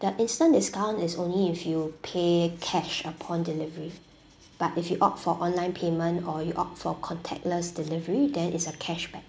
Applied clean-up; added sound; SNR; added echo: none; none; none; none.